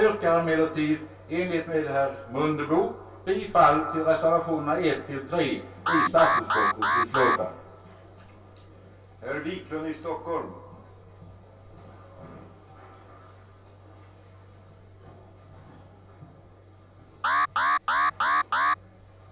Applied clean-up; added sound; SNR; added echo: none; Alarm; -4 dB; reverberation time 0.2 s.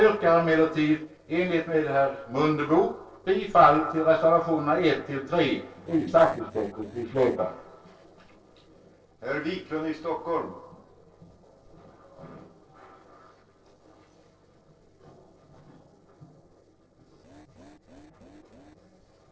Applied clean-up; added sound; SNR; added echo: neural separator model SepFormer DNS4.